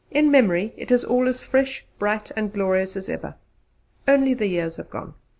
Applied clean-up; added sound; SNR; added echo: none; none; none; none.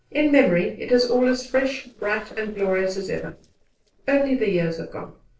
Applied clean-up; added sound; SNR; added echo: neural separator model SepFormer DNS4.